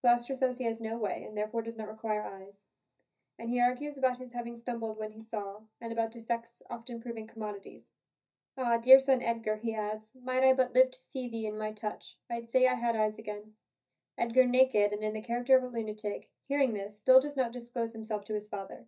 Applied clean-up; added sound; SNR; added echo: neural mask model DeepFilterNet 3.